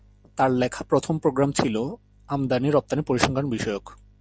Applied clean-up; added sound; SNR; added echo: none; none; none; none.